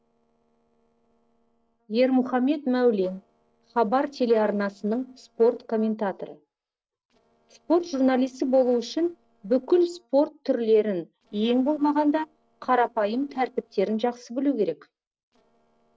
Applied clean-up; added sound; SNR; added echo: neural separator model SepFormer DNS4.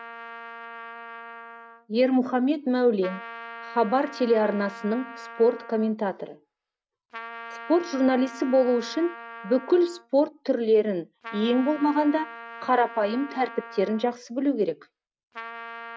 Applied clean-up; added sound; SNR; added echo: none; Trumpet; 16 dB; none.